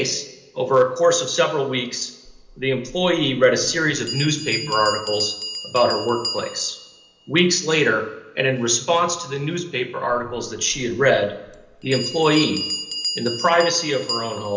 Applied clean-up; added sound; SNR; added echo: none; Bell; 11 dB; reverberation time 0.8 s.